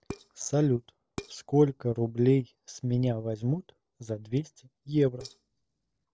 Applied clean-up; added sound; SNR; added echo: neural separator model SepFormer DNS4.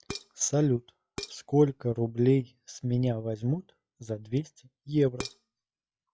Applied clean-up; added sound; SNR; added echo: classical method log-MMSE.